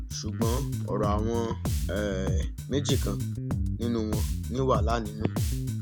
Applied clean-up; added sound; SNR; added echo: none; Bass guitar; -2 dB; none.